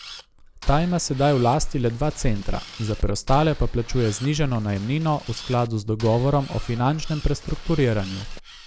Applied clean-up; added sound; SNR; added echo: none; Camera + Boat, Water vehicle; 19 dB; none.